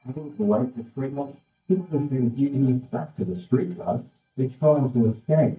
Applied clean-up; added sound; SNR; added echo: neural mask model DeepFilterNet 3.